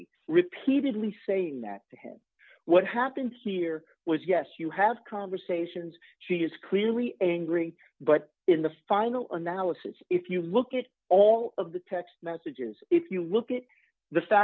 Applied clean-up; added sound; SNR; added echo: none; none; none; none.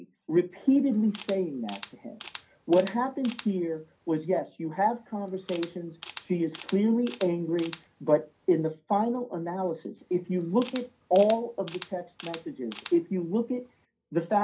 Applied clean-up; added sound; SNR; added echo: none; Camera; 14 dB; reverberation time 0.3 s.